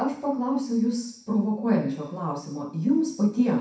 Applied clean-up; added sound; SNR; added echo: none; none; none; reverberation time 0.6 s.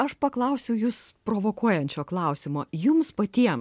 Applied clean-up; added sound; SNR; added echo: none; none; none; none.